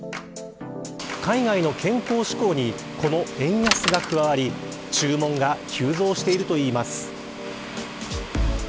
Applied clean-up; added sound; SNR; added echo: none; Bicycle; 8 dB; none.